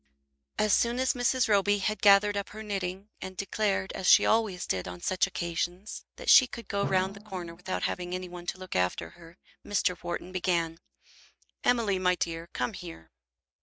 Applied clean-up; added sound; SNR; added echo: neural mask model RNNoise.